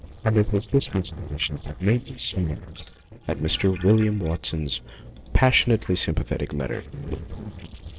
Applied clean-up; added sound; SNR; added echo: neural separator model SepFormer DNS4.